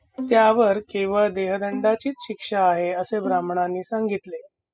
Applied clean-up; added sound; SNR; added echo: classical method spectral subtraction.